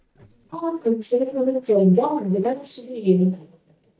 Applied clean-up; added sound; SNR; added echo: neural mask model DeepFilterNet 3.